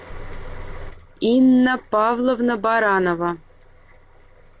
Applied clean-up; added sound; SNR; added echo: none; none; none; none.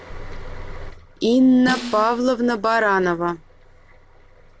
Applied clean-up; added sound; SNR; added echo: none; Snare drum; 11 dB; none.